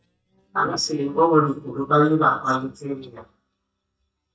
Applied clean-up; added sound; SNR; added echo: neural mask model DeepFilterNet 3.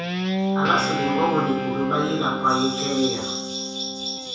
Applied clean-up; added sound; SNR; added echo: none; Guitar; 2 dB; reverberation time 0.7 s.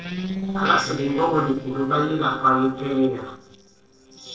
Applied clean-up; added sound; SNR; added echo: neural separator model SepFormer DNS4.